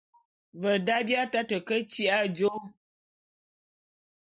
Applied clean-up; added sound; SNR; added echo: none; none; none; none.